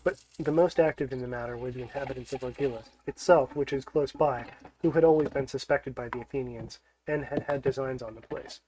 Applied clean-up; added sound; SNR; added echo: neural mask model RNNoise.